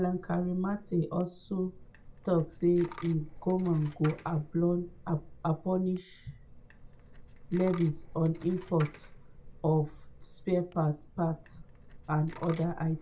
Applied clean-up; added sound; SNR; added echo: none; Coin (dropping); 16 dB; reverberation time 0.2 s.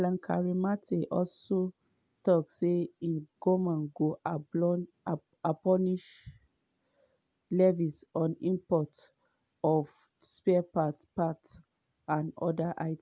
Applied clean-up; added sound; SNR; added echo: none; none; none; none.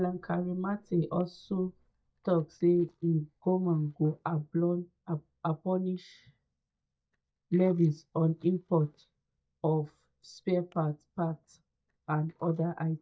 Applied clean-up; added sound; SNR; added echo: neural mask model DeepFilterNet 3.